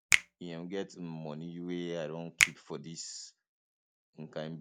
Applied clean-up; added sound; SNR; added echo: none; Finger snapping; -5 dB; none.